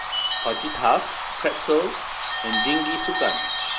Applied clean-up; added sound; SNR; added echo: none; Bird / Bell; -3 dB; none.